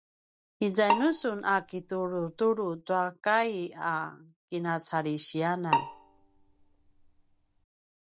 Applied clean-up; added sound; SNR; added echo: none; Bowed string instrument; 4 dB; none.